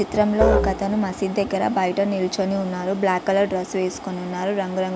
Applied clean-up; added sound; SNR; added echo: none; Musical instrument; 5 dB; none.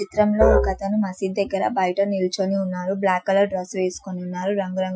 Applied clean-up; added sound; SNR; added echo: classical method Wiener filter.